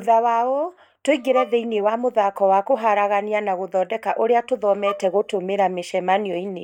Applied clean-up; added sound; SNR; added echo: neural mask model DeepFilterNet 3.